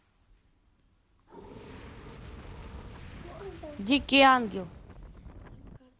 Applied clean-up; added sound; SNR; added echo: none; Fire + Wind; 16 dB; none.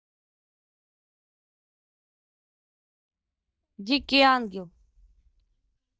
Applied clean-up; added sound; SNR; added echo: neural mask model DeepFilterNet 3.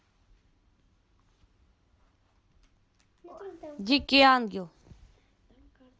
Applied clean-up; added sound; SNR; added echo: none; none; none; none.